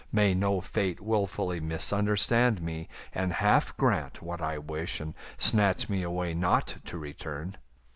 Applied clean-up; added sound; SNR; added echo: none; none; none; none.